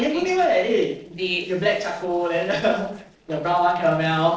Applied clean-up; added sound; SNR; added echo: neural separator model SepFormer DNS4.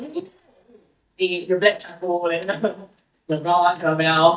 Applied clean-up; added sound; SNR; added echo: neural mask model DeepFilterNet 3.